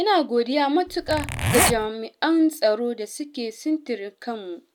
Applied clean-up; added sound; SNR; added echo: none; Zipper (clothing); 0 dB; none.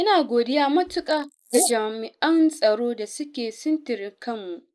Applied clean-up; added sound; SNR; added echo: neural mask model Resemble Enhance denoiser.